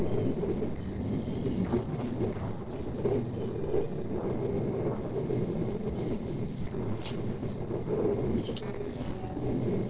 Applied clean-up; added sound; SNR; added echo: neural separator model SepFormer DNS4.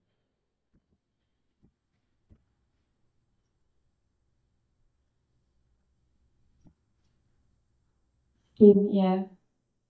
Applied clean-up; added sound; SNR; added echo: neural mask model DeepFilterNet 3.